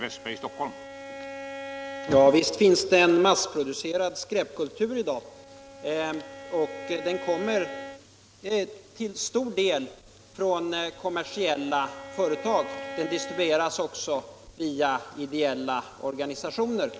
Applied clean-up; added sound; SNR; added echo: none; Bowed string instrument; 15 dB; none.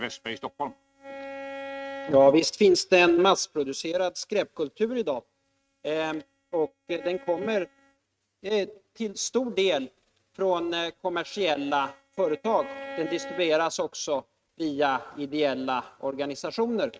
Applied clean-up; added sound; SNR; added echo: neural mask model RNNoise.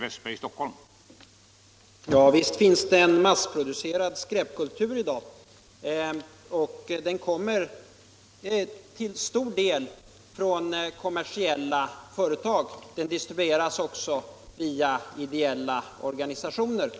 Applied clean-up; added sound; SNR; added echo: none; none; none; none.